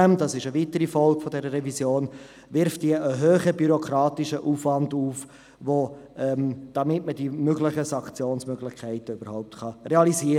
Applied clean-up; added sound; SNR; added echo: none; none; none; none.